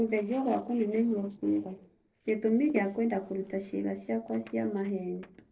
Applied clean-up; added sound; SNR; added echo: neural separator model SepFormer DNS4.